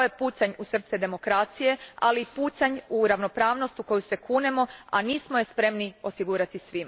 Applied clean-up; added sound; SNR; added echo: none; none; none; none.